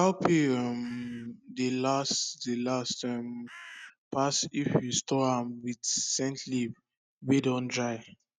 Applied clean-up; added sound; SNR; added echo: neural mask model RNNoise.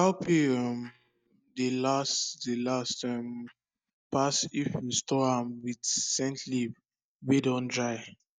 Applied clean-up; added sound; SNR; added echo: neural mask model DeepFilterNet 3.